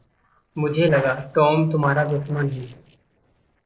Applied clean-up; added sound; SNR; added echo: neural separator model SepFormer DNS4.